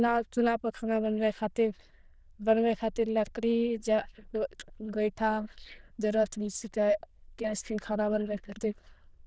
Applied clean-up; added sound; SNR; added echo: neural diffusion model UNIVERSE++.